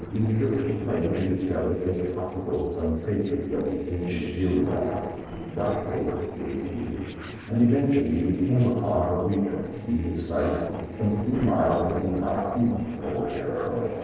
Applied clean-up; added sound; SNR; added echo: neural separator model SepFormer DNS4.